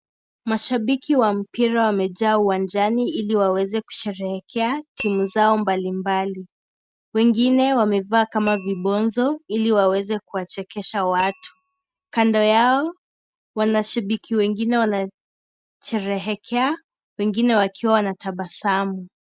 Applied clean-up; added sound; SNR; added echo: neural mask model RNNoise.